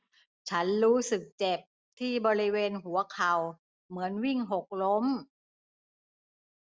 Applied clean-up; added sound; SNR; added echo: none; none; none; none.